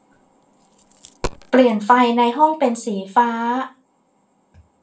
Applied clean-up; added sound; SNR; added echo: none; Coin (dropping); 13 dB; reverberation time 0.2 s.